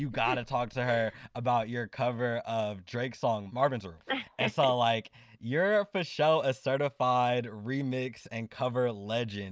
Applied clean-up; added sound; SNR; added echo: none; none; none; none.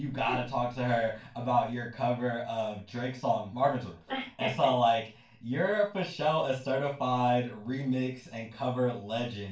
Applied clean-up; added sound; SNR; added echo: none; none; none; reverberation time 0.3 s.